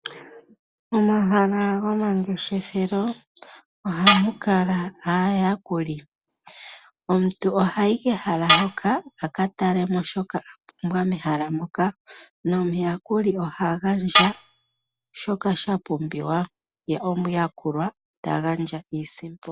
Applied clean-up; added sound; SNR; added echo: none; Tools; 3 dB; none.